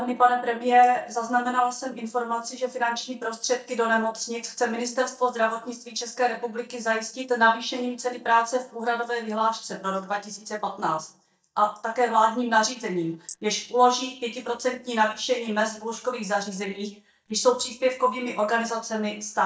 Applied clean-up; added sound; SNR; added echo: neural mask model DeepFilterNet 3.